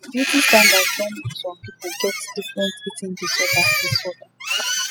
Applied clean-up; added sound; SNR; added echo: classical method spectral subtraction.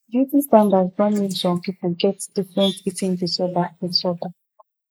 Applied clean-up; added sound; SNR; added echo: neural mask model Resemble Enhance denoiser.